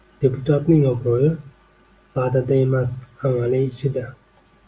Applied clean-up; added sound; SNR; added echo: none; none; none; none.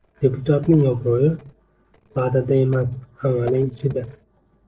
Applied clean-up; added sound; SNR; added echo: neural separator model SepFormer DNS4.